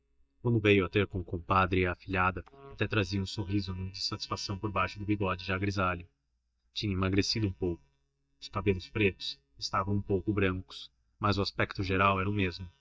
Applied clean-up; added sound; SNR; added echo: neural mask model DeepFilterNet 3.